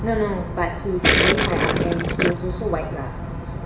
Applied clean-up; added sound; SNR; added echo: none; Gurgling; -4 dB; reverberation time 0.8 s.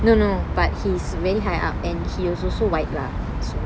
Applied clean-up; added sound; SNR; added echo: none; none; none; none.